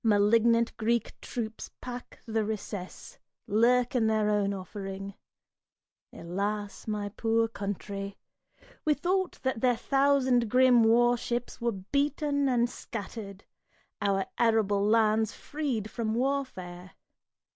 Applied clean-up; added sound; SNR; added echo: none; none; none; none.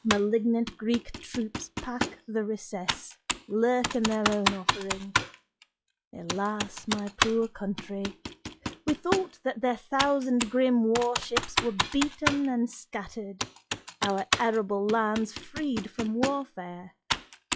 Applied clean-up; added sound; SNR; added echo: classical method log-MMSE.